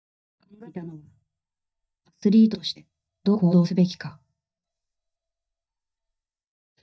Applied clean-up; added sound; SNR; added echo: neural mask model DeepFilterNet 3.